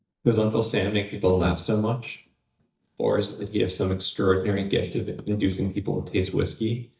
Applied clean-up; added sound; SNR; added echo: neural mask model DeepFilterNet 3.